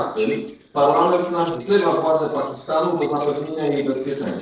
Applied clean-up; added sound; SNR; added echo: neural separator model SepFormer DNS4.